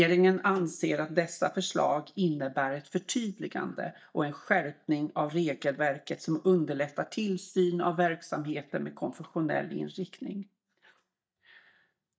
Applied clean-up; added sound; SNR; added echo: neural mask model DeepFilterNet 3.